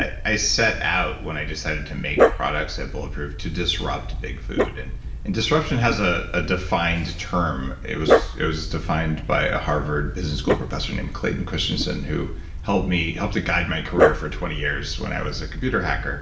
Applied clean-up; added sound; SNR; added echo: none; Dog; 2 dB; reverberation time 1.0 s.